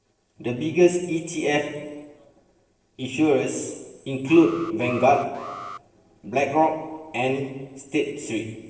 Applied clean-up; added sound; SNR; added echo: neural separator model SepFormer DNS4.